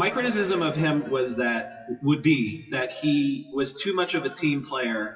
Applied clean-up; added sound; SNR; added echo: classical method WPE with log-MMSE.